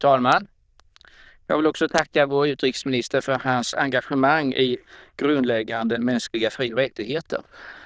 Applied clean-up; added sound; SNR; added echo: neural diffusion model UNIVERSE++.